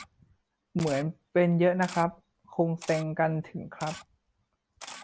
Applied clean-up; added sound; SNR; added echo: none; Camera; 19 dB; none.